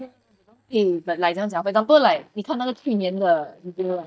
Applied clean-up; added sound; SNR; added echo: neural mask model DeepFilterNet 3.